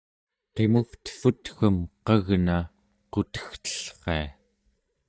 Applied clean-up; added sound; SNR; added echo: neural mask model DeepFilterNet 3.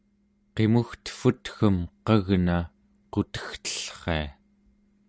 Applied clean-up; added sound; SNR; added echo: none; none; none; none.